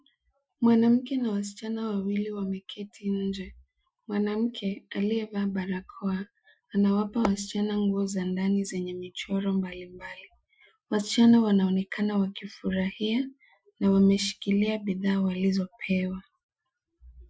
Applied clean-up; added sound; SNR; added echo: classical method Wiener filter.